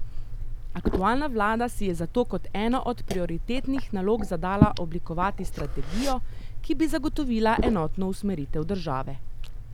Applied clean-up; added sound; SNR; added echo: none; Liquid; 0 dB; none.